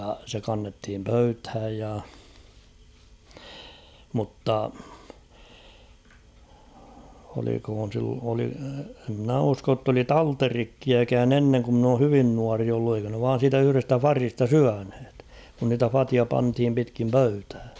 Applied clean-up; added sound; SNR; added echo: none; none; none; none.